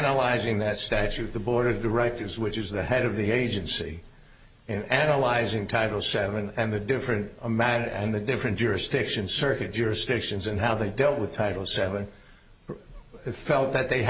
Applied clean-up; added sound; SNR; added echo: none; none; none; none.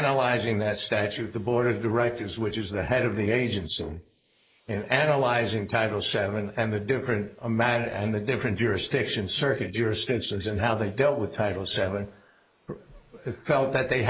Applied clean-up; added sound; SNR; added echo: neural mask model Resemble Enhance denoiser.